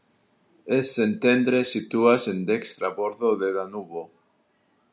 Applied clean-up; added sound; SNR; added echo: none; none; none; none.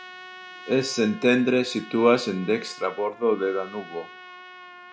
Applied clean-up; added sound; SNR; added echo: none; Trumpet; 18 dB; none.